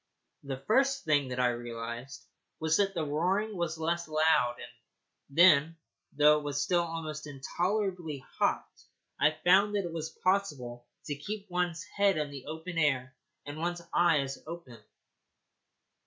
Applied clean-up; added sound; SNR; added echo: none; none; none; none.